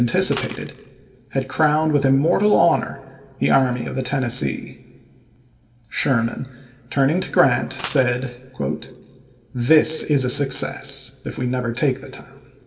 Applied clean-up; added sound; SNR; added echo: none; Coin (dropping); 9 dB; reverberation time 1.3 s.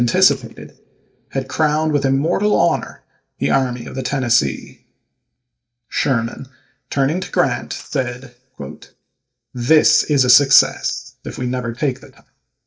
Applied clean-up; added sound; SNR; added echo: neural mask model DeepFilterNet 3.